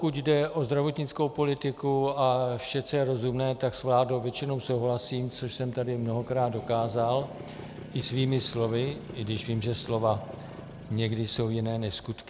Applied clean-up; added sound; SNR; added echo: none; Motorcycle; 17 dB; none.